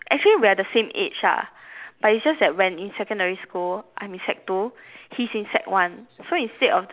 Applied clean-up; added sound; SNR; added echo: none; none; none; none.